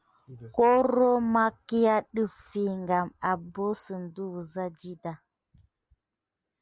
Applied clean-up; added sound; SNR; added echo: none; none; none; none.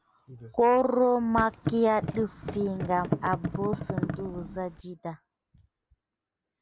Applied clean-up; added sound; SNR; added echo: none; Thump, thud; 5 dB; none.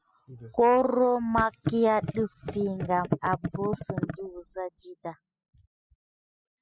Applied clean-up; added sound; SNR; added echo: classical method spectral subtraction.